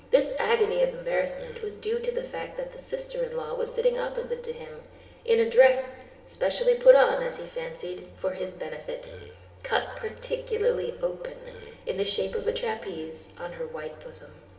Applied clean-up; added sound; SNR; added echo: none; Burping, eructation; 16 dB; reverberation time 1.1 s.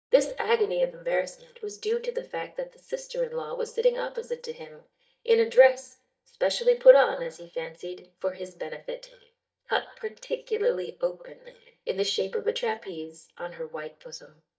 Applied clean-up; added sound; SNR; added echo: neural mask model DeepFilterNet 3.